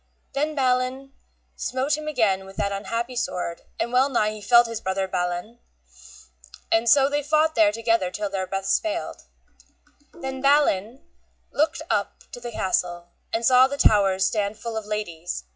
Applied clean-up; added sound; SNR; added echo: classical method log-MMSE.